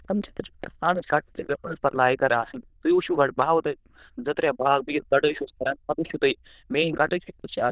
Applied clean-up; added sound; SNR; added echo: neural diffusion model UNIVERSE++.